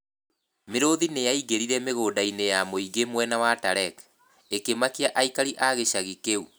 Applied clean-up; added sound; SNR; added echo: none; none; none; none.